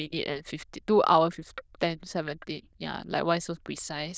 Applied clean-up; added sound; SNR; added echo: neural diffusion model UNIVERSE++.